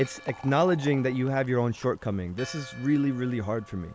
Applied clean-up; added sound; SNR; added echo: none; Church bell + Fill (with liquid); 19 dB; none.